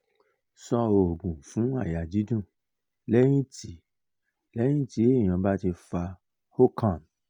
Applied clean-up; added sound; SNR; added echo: none; none; none; none.